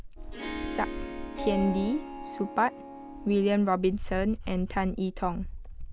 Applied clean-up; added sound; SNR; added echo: none; Harp + Dog; 7 dB; none.